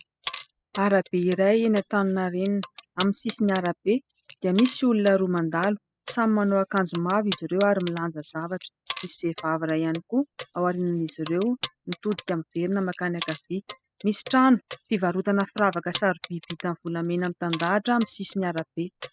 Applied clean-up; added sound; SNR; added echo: classical method spectral subtraction.